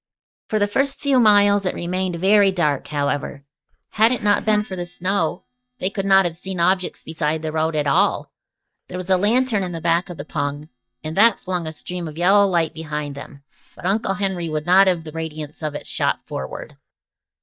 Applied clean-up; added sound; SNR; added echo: neural mask model DeepFilterNet 3.